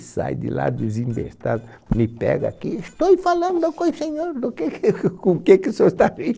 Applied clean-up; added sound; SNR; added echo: neural separator model SepFormer DNS4.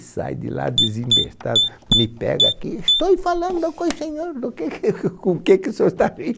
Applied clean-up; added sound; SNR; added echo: none; Typing; 1 dB; none.